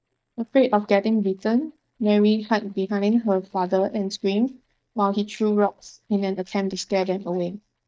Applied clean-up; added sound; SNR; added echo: neural mask model DeepFilterNet 3.